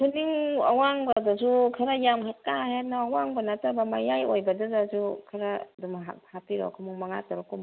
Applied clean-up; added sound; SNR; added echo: none; none; none; none.